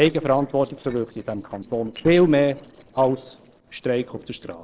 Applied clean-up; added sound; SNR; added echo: neural separator model SepFormer DNS4.